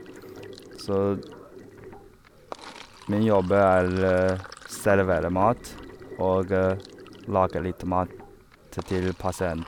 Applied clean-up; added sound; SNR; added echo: none; Sink (filling or washing); 17 dB; none.